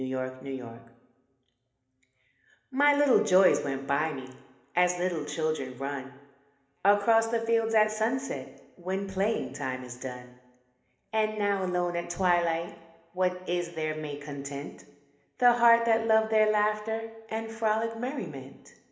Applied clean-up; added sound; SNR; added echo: none; none; none; reverberation time 1.0 s.